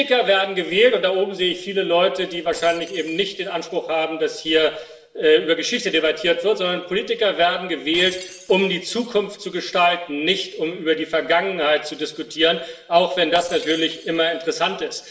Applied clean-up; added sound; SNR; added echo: neural separator model SepFormer DNS4.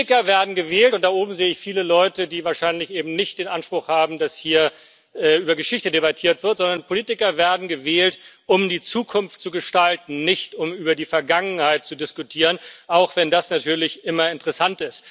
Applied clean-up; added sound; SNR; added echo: none; none; none; none.